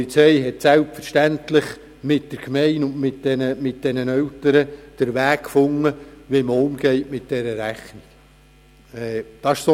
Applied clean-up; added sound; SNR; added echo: none; none; none; none.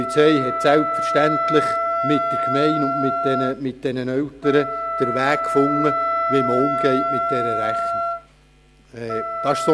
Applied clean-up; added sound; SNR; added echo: none; Wind instrument, woodwind instrument; 1 dB; none.